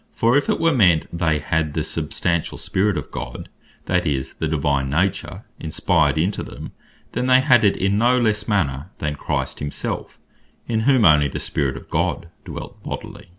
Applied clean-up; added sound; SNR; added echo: none; none; none; none.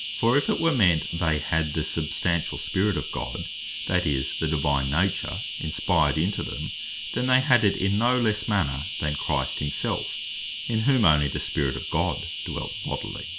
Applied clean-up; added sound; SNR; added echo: none; Insect; -3 dB; none.